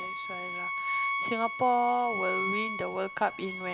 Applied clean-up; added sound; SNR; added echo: none; Bowed string instrument; 1 dB; none.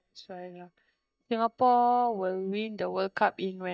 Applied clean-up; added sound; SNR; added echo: neural mask model DeepFilterNet 3.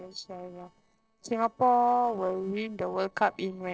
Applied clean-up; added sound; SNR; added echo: neural separator model SepFormer DNS4.